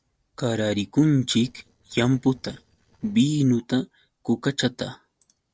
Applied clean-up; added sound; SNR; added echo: neural separator model SepFormer DNS4.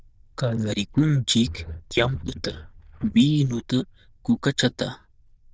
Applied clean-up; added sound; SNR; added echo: neural diffusion model UNIVERSE++.